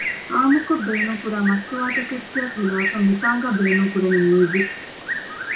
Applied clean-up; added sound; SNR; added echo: none; Bird; 7 dB; reverberation time 0.2 s.